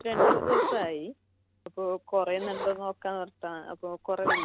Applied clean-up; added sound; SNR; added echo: none; Zipper (clothing); 0 dB; none.